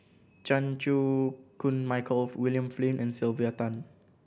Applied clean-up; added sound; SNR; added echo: none; none; none; none.